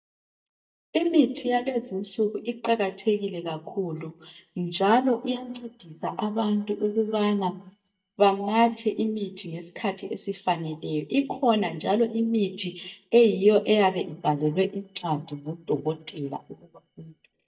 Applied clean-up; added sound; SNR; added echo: neural mask model DeepFilterNet 3.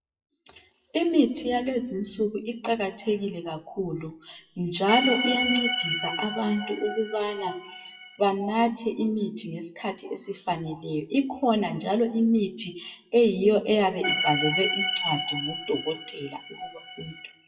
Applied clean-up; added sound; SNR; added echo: classical method WPE with log-MMSE.